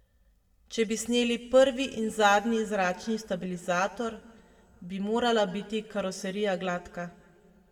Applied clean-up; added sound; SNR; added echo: none; none; none; reverberation time 1.1 s.